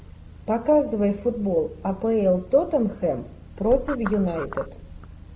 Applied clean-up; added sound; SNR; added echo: none; none; none; none.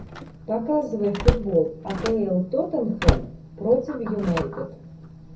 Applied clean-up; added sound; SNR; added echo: none; Slam; 4 dB; reverberation time 0.3 s.